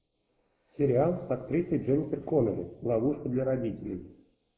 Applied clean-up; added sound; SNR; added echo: neural mask model Resemble Enhance denoiser.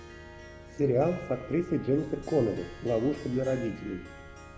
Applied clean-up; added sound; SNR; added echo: none; Harp; 18 dB; none.